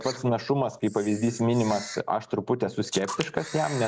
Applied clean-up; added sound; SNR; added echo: none; Camera; 14 dB; none.